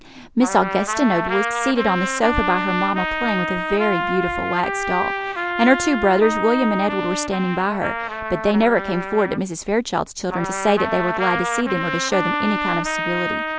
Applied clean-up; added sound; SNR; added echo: none; Trumpet; 4 dB; none.